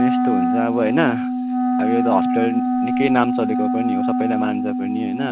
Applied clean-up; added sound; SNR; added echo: none; Wind instrument, woodwind instrument; -3 dB; none.